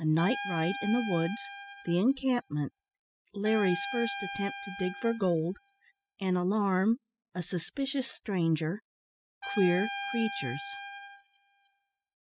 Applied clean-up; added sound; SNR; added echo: classical method spectral subtraction.